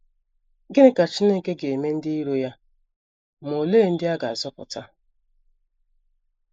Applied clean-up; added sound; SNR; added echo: neural mask model Resemble Enhance denoiser.